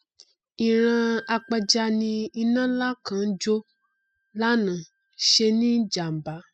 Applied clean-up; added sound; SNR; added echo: classical method spectral subtraction.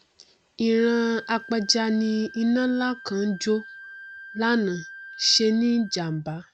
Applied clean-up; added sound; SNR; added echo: none; Wind instrument, woodwind instrument; 18 dB; none.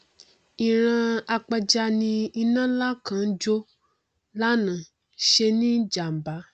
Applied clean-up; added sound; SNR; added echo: none; none; none; none.